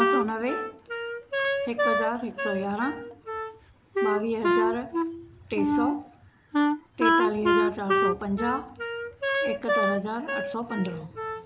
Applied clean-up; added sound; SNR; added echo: none; Wind instrument, woodwind instrument; -4 dB; none.